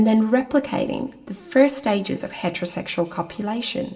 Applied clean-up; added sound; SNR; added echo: none; none; none; reverberation time 0.9 s.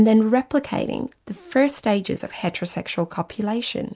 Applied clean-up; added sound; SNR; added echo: none; none; none; none.